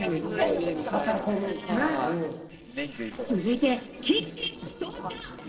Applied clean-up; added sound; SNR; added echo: neural separator model SepFormer DNS4.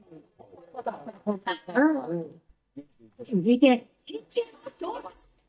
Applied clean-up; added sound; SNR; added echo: neural mask model DeepFilterNet 3.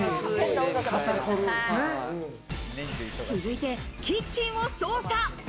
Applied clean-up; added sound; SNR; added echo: none; none; none; none.